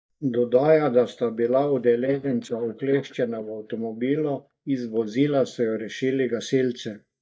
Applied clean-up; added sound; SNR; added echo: neural mask model DeepFilterNet 3.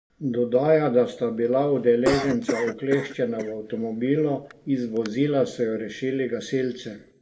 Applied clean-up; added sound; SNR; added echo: none; Cough; 10 dB; reverberation time 0.5 s.